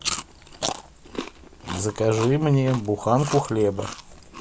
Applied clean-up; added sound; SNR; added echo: none; Chewing, mastication; 10 dB; none.